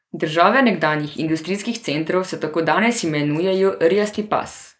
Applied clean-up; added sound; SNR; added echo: neural mask model Resemble Enhance denoiser.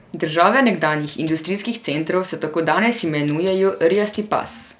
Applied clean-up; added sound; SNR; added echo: none; Coin (dropping); 9 dB; none.